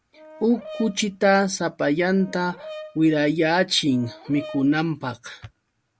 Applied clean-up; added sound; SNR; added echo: none; Brass instrument; 19 dB; none.